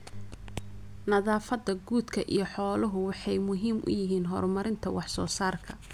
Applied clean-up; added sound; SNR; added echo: none; none; none; none.